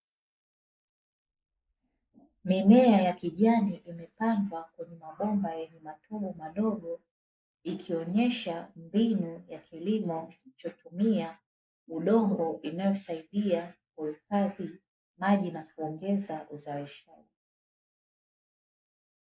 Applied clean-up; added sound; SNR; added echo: neural mask model Resemble Enhance denoiser.